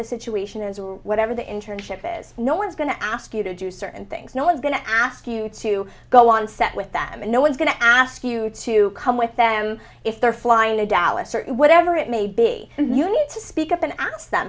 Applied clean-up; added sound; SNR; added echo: none; none; none; none.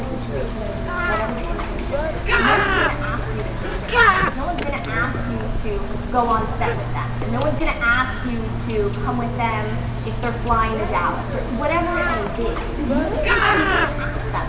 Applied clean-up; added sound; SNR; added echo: none; Bird; -3 dB; reverberation time 2.0 s.